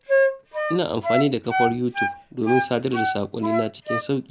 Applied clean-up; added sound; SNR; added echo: none; Wind instrument, woodwind instrument; 0 dB; none.